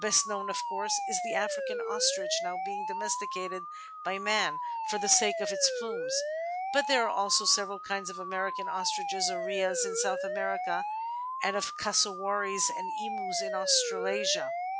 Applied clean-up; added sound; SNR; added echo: classical method log-MMSE.